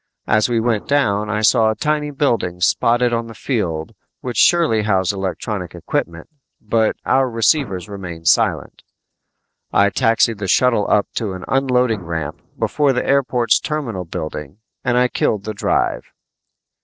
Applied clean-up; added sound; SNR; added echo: neural separator model SepFormer DNS4.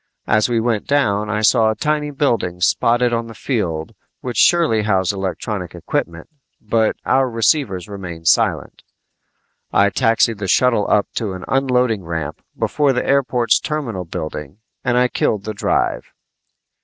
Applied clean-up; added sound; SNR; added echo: none; none; none; none.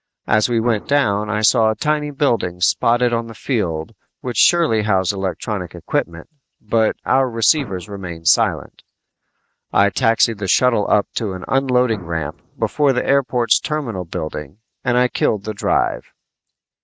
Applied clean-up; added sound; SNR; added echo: neural mask model RNNoise.